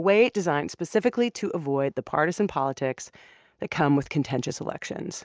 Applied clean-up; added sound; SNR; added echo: none; none; none; none.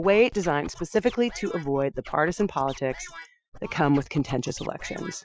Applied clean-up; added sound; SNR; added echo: classical method Wiener filter.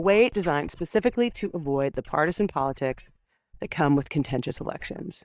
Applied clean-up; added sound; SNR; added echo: neural mask model DeepFilterNet 3.